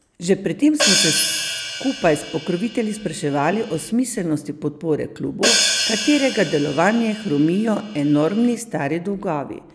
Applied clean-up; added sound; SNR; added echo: none; Hi-hat; 3 dB; none.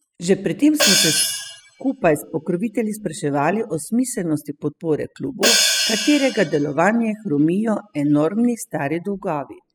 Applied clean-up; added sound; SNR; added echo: classical method spectral subtraction.